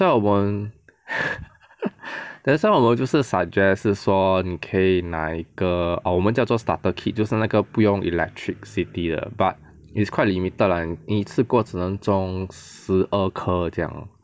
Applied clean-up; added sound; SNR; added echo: none; none; none; none.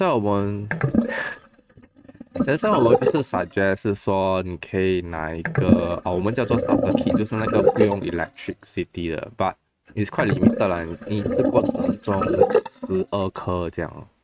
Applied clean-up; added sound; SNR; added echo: neural mask model RNNoise.